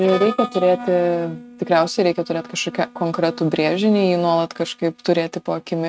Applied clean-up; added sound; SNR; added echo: neural mask model RNNoise.